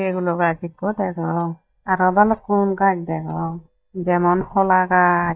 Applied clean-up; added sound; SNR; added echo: neural mask model DeepFilterNet 3.